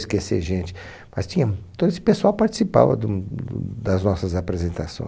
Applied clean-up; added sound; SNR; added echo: none; none; none; none.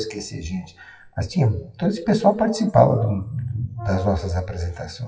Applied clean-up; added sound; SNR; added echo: classical method WPE with log-MMSE.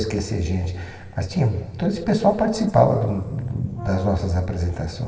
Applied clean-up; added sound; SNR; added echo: none; Brass instrument; 19 dB; reverberation time 2.1 s.